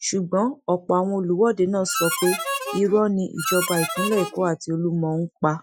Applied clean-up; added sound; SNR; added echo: classical method Wiener filter.